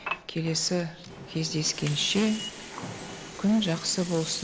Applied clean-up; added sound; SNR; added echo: none; Subway, metro, underground + Water; 12 dB; none.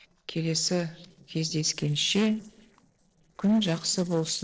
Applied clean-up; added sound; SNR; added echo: neural separator model SepFormer DNS4.